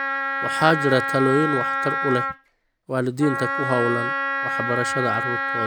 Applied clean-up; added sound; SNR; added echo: none; Wind instrument, woodwind instrument; 1 dB; none.